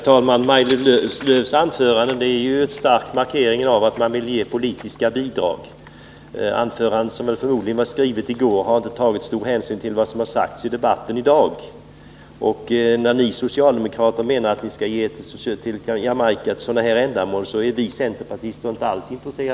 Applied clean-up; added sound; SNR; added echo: none; none; none; none.